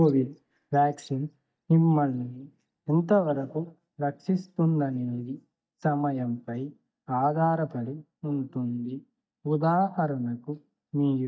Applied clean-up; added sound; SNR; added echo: neural mask model DeepFilterNet 3.